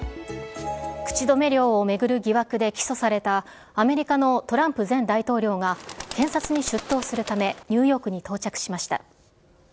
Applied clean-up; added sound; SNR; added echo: none; Bird; 14 dB; none.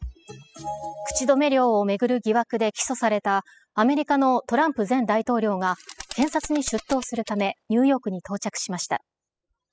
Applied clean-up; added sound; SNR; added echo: classical method spectral subtraction.